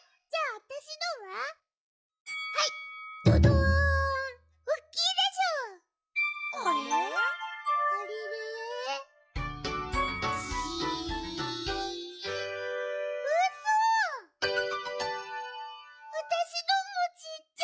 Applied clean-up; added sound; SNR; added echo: classical method log-MMSE.